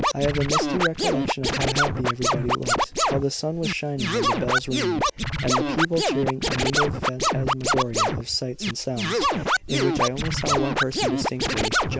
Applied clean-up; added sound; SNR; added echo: none; Scratching (performance technique); -4 dB; none.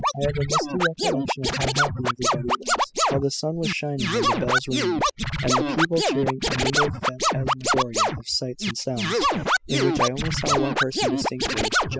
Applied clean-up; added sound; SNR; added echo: classical method spectral subtraction.